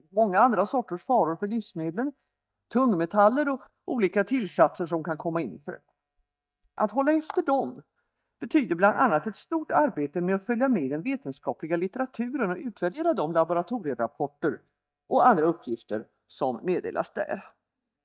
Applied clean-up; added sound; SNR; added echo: neural mask model DeepFilterNet 3.